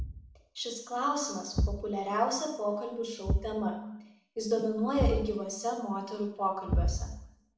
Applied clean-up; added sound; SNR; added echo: none; Thump, thud; 2 dB; reverberation time 0.7 s.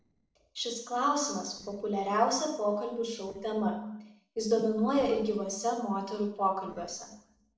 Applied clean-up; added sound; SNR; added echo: neural separator model SepFormer DNS4.